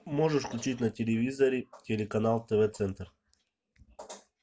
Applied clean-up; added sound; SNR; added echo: none; none; none; none.